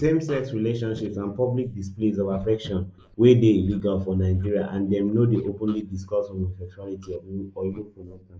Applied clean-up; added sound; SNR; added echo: neural mask model Resemble Enhance denoiser.